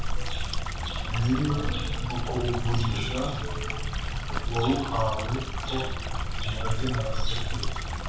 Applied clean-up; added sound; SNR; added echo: none; Stream; -2 dB; reverberation time 0.7 s.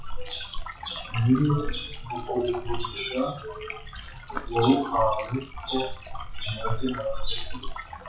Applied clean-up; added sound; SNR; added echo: classical method WPE with log-MMSE.